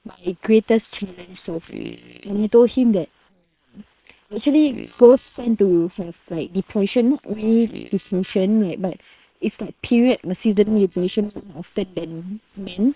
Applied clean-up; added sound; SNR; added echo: neural separator model SepFormer WHAM!.